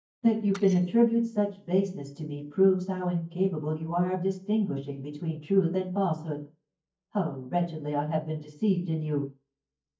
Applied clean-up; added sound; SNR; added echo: neural mask model DeepFilterNet 3.